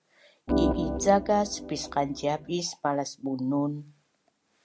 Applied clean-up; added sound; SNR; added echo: none; Organ; 2 dB; none.